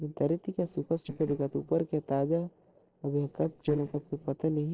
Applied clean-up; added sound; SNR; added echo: neural separator model SepFormer DNS4.